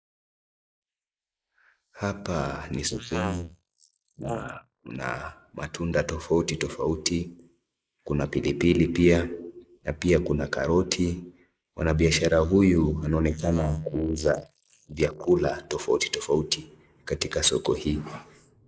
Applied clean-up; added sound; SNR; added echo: neural mask model Resemble Enhance denoiser.